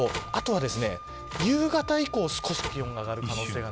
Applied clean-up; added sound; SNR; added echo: none; Wind instrument, woodwind instrument + Telephone; 10 dB; none.